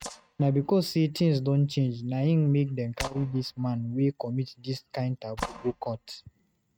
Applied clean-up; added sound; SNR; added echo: neural mask model RNNoise.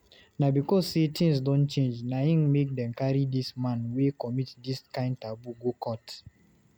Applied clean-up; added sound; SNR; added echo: none; none; none; none.